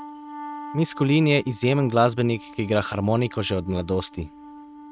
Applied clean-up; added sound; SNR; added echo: neural mask model RNNoise.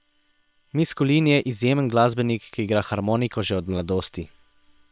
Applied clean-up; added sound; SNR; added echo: neural separator model SepFormer WHAM!.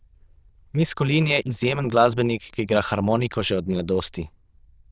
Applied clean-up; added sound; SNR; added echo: neural diffusion model UNIVERSE++.